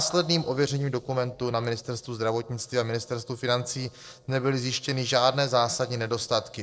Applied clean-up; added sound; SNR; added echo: neural separator model SepFormer DNS4.